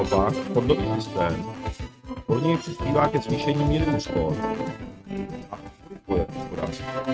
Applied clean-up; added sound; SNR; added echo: neural mask model RNNoise.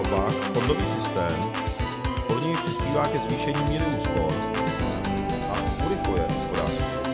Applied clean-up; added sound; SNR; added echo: none; Organ; -4 dB; none.